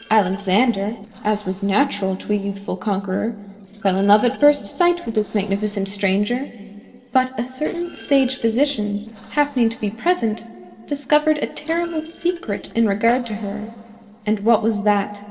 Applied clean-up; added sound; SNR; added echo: neural separator model SepFormer DNS4.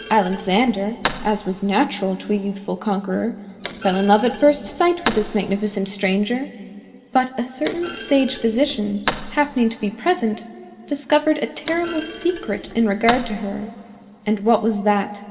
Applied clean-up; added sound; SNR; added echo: none; Thump, thud; 13 dB; reverberation time 2.0 s.